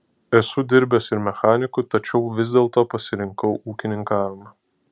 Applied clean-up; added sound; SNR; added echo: none; none; none; none.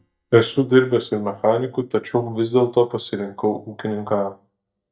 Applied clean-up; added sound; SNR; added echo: neural mask model DeepFilterNet 3.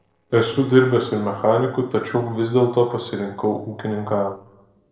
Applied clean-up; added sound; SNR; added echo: neural separator model SepFormer DNS4.